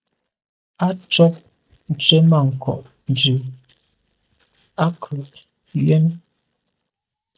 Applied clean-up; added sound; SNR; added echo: neural mask model DeepFilterNet 3.